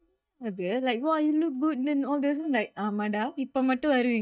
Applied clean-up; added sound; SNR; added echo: neural mask model DeepFilterNet 3.